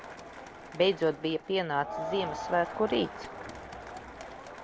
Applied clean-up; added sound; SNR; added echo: none; Crowd; 9 dB; none.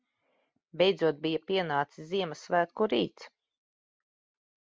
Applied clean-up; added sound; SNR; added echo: none; none; none; none.